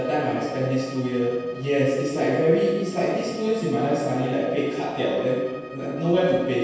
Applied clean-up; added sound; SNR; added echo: none; Bowed string instrument; 19 dB; reverberation time 1.2 s.